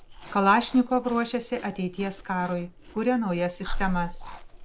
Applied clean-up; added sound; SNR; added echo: none; Chewing, mastication; 10 dB; none.